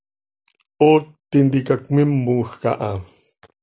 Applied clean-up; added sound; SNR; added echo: none; none; none; none.